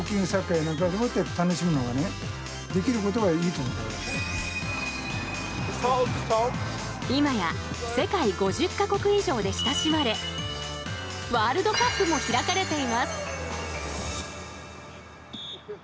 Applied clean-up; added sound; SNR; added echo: none; none; none; none.